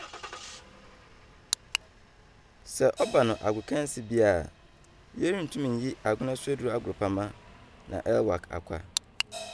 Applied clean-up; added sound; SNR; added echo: none; Crash cymbal + Engine starting; 18 dB; none.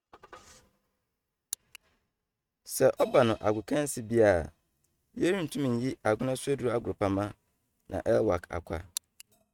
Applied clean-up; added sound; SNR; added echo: neural mask model RNNoise.